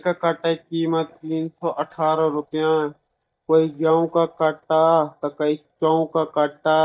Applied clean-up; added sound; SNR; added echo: neural mask model DeepFilterNet 3.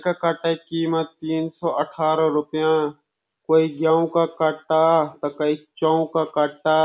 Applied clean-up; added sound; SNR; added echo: none; none; none; none.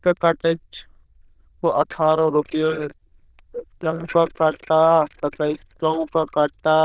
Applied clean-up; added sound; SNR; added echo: neural diffusion model UNIVERSE++.